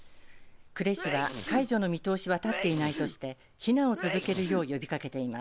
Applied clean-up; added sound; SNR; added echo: none; Sneeze; 8 dB; none.